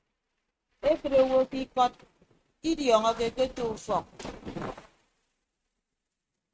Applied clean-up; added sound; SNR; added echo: neural mask model RNNoise.